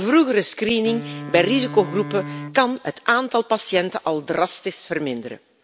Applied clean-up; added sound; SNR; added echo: none; Wind instrument, woodwind instrument; 12 dB; none.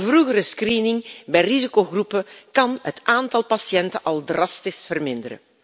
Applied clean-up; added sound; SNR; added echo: none; none; none; none.